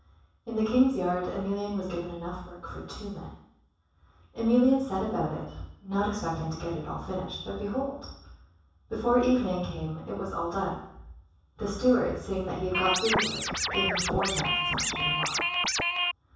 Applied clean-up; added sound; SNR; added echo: none; Scratching (performance technique); -2 dB; reverberation time 0.7 s.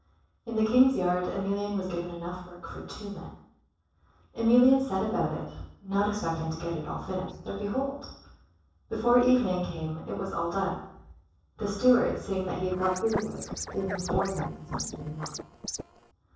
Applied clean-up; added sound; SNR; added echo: neural separator model SepFormer DNS4.